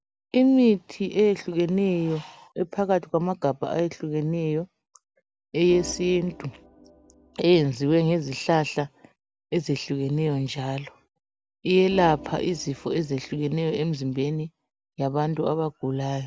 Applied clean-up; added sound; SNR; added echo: none; Organ; 18 dB; none.